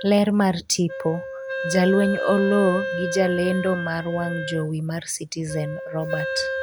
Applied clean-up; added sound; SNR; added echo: none; Wind instrument, woodwind instrument; 7 dB; none.